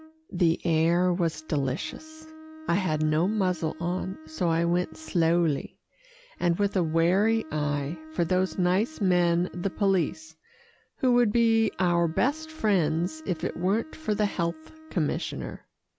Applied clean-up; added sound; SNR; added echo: none; Bowed string instrument; 19 dB; none.